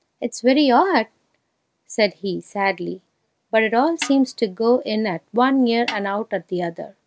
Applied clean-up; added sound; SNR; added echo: none; Snare drum; 13 dB; none.